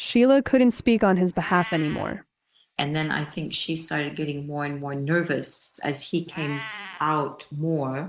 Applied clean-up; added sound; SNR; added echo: neural mask model Resemble Enhance denoiser.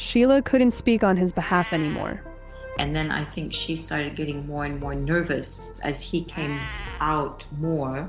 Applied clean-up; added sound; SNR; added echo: none; Meow; 20 dB; none.